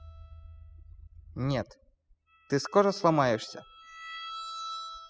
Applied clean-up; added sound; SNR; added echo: classical method spectral subtraction.